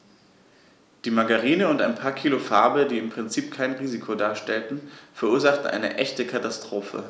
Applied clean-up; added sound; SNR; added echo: none; none; none; none.